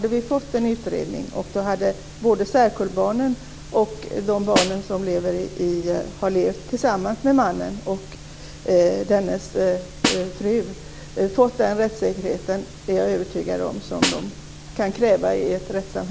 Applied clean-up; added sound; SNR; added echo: none; Snare drum; 6 dB; none.